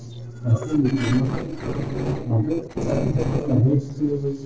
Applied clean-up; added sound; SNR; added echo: neural separator model SepFormer DNS4.